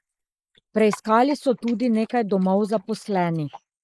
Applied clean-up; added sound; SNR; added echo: neural mask model Resemble Enhance denoiser.